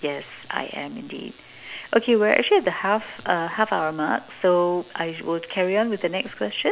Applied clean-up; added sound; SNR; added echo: none; none; none; none.